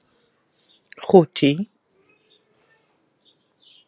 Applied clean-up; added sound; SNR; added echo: none; none; none; none.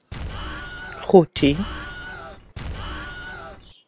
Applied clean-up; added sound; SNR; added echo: none; Explosion; 9 dB; none.